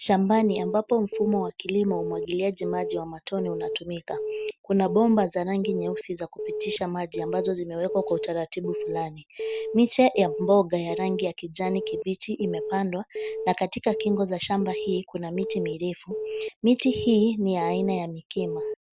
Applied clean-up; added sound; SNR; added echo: none; Alarm / Keyboard (musical); 7 dB; none.